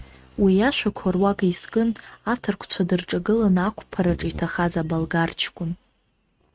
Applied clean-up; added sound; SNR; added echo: neural mask model RNNoise.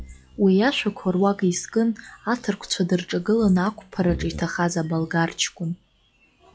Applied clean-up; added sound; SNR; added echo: classical method log-MMSE.